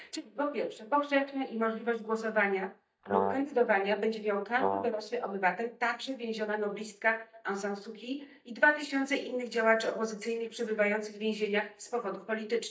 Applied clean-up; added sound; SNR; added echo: neural mask model DeepFilterNet 3.